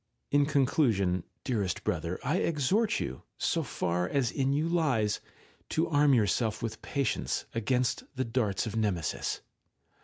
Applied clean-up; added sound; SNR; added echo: none; none; none; none.